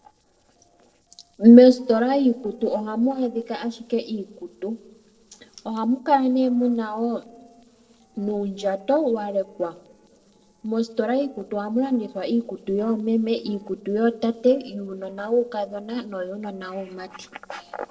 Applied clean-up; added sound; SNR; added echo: neural separator model SepFormer DNS4.